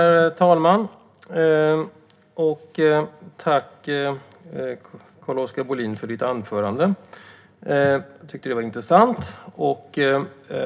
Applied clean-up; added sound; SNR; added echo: none; none; none; reverberation time 0.3 s.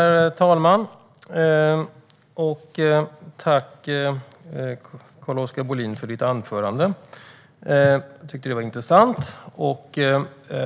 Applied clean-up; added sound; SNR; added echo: none; none; none; none.